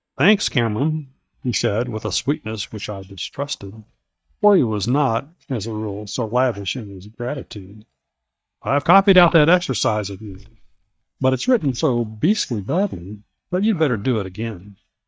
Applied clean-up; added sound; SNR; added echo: neural mask model DeepFilterNet 3.